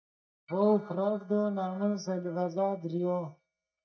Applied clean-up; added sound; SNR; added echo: neural mask model DeepFilterNet 3.